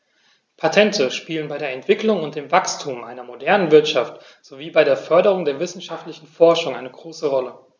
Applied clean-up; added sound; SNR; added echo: none; none; none; none.